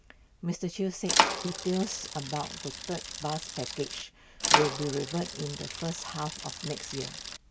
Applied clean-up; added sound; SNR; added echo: none; Bicycle; -2 dB; none.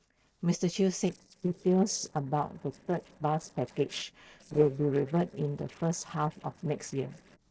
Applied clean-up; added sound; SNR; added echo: neural separator model SepFormer DNS4.